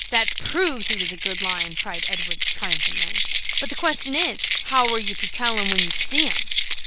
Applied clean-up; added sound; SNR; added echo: none; Keys jangling; -3 dB; none.